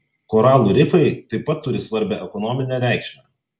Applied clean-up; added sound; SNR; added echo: none; none; none; none.